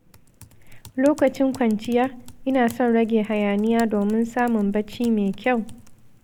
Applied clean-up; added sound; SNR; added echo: none; Thunder / Wind / Bird vocalization, bird call, bird song + Typing; 20 dB; none.